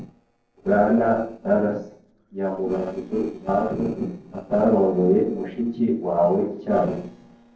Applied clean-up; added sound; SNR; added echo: neural separator model SepFormer DNS4.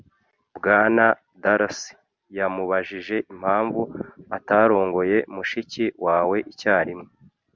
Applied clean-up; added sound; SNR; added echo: none; none; none; none.